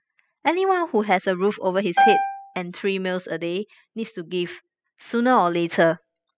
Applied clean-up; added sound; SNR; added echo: classical method spectral subtraction.